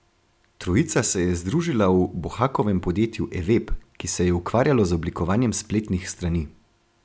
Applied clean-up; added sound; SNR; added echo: none; none; none; none.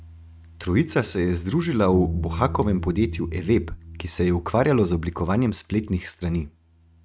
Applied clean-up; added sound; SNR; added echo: neural mask model RNNoise.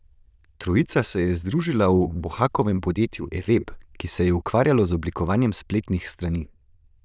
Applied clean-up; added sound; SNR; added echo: neural diffusion model UNIVERSE++.